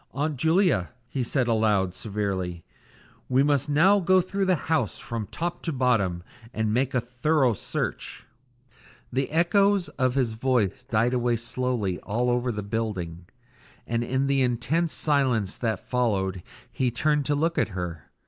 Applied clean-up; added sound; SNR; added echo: neural mask model Resemble Enhance denoiser.